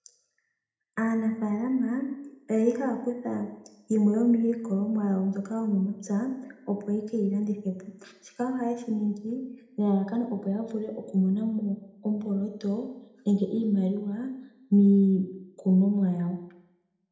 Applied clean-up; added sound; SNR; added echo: none; none; none; reverberation time 0.8 s.